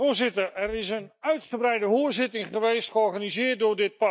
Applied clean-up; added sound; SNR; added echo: neural mask model DeepFilterNet 3.